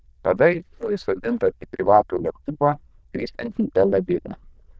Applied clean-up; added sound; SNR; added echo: neural diffusion model UNIVERSE++.